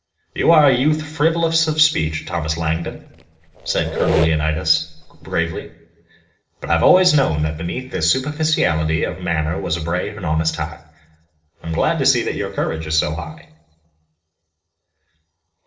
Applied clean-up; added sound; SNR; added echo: neural separator model SepFormer DNS4.